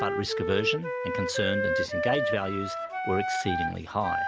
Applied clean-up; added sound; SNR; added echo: none; Wind instrument, woodwind instrument; -1 dB; none.